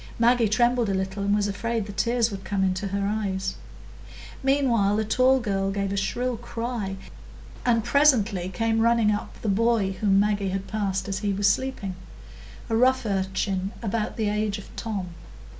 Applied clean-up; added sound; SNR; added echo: none; none; none; none.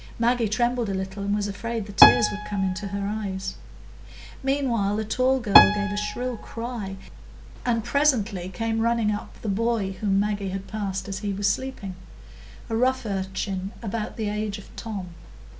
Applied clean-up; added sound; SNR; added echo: none; Piano; 0 dB; none.